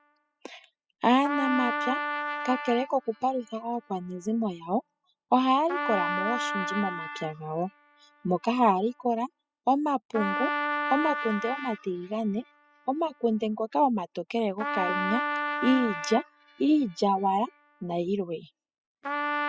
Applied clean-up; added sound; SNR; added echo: classical method spectral subtraction.